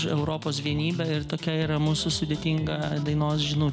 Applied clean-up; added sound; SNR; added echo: none; Electric guitar; 14 dB; none.